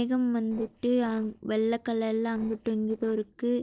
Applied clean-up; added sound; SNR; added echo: neural separator model SepFormer DNS4.